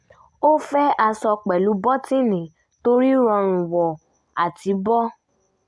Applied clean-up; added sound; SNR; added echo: none; none; none; none.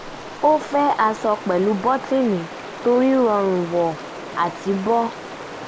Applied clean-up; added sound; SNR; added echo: none; Stream; 13 dB; none.